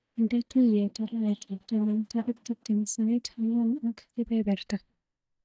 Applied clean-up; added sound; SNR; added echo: neural mask model DeepFilterNet 3.